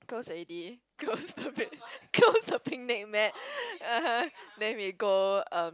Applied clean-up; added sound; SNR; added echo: none; none; none; none.